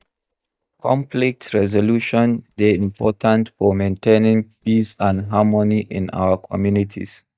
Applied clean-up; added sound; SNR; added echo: neural mask model DeepFilterNet 3.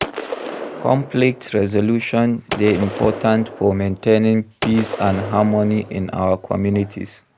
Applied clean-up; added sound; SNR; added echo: none; Gunshot, gunfire; 11 dB; none.